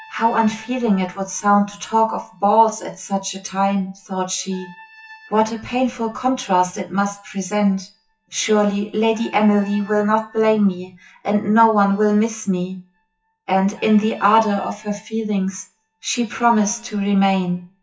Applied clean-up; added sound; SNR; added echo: classical method WPE with log-MMSE.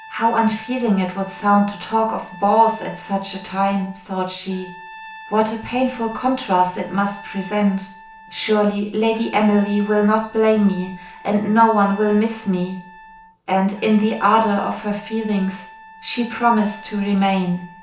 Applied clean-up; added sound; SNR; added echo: none; Trumpet; 20 dB; reverberation time 0.7 s.